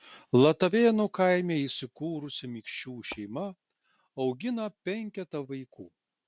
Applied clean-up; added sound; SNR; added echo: none; Tap / Hammer; 20 dB; none.